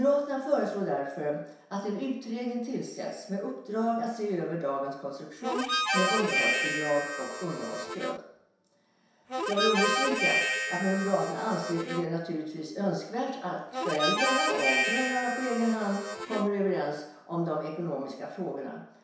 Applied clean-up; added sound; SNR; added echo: none; Harmonica; -1 dB; reverberation time 0.7 s.